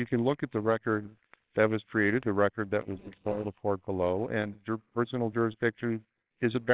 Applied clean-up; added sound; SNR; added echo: neural separator model SepFormer WHAMR!.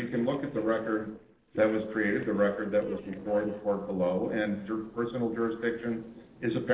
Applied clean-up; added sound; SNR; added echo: neural separator model SepFormer DNS4.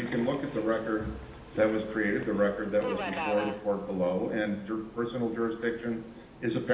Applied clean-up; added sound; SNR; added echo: none; Subway, metro, underground; 13 dB; reverberation time 1.0 s.